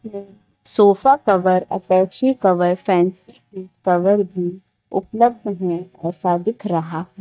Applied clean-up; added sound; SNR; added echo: neural mask model DeepFilterNet 3.